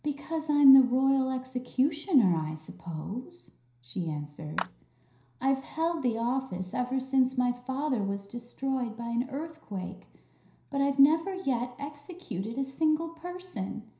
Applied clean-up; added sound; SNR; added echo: none; Clapping; 12 dB; reverberation time 0.5 s.